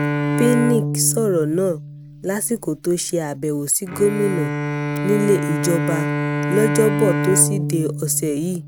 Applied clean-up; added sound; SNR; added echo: none; Bowed string instrument; 3 dB; none.